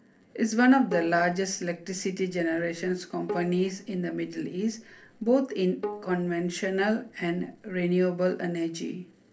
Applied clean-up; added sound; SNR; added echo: none; Bowed string instrument; 14 dB; reverberation time 0.3 s.